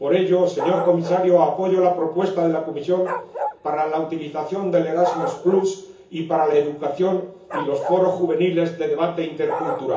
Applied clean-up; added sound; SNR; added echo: none; Bark; 11 dB; reverberation time 0.7 s.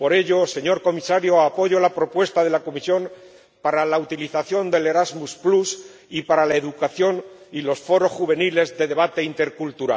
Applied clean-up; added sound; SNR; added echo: none; none; none; none.